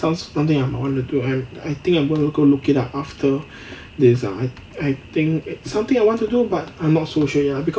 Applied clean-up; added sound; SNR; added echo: none; none; none; none.